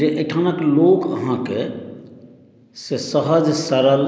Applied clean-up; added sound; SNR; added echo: neural mask model Resemble Enhance denoiser.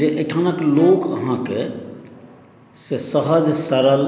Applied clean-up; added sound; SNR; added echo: none; Bowed string instrument; 20 dB; none.